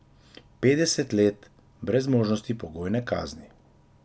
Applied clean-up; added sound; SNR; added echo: none; none; none; none.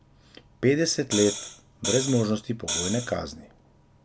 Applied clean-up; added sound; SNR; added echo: none; Hi-hat; 5 dB; none.